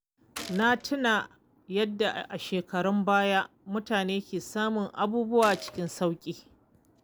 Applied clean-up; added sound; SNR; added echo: none; Gunshot, gunfire; 16 dB; none.